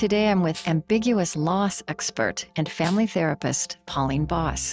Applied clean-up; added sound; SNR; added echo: neural mask model RNNoise.